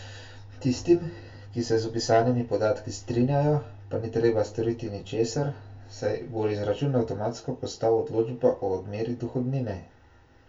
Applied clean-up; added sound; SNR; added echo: none; none; none; reverberation time 0.2 s.